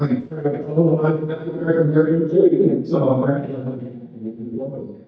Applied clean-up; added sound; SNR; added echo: neural mask model DeepFilterNet 3.